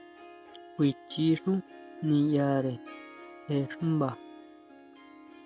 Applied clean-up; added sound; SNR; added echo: none; Harp; 17 dB; none.